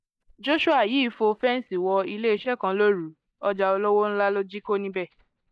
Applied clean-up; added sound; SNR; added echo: neural mask model DeepFilterNet 3.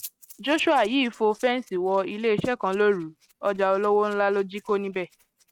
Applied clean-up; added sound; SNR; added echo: neural mask model RNNoise.